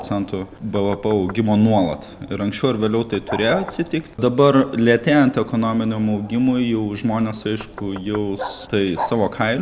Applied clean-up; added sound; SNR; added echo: none; Bark + Knock; 16 dB; none.